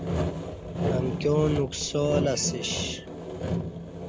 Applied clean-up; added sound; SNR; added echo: none; Sawing; 1 dB; none.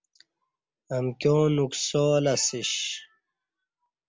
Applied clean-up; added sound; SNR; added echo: none; none; none; none.